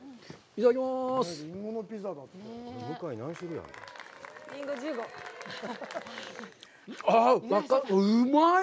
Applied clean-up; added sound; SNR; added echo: none; Applause / Cheering; 17 dB; none.